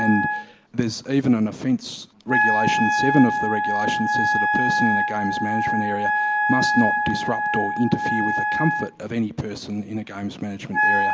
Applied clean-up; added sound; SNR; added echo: none; Wind instrument, woodwind instrument; -1 dB; none.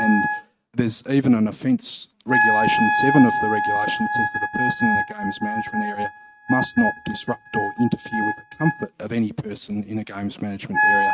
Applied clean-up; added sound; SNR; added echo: neural mask model RNNoise.